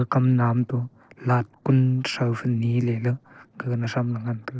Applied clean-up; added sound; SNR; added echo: neural separator model SepFormer DNS4.